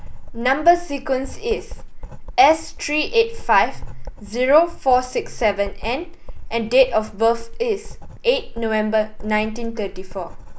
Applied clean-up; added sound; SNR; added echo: none; Writing; 9 dB; none.